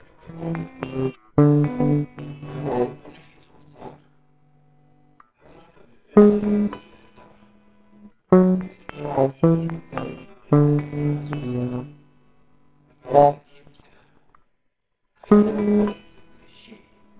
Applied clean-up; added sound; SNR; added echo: neural separator model SepFormer WHAMR!.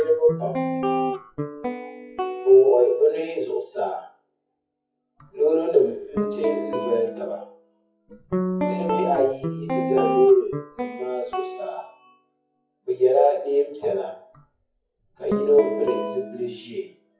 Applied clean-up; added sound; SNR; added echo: classical method WPE with log-MMSE.